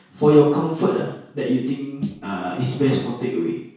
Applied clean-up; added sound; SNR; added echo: none; Snare drum; 16 dB; reverberation time 0.6 s.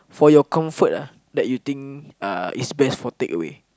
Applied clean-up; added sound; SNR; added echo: none; none; none; none.